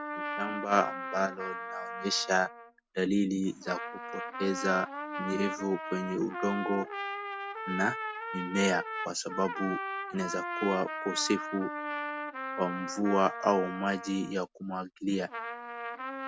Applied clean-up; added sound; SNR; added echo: none; Trumpet; 6 dB; none.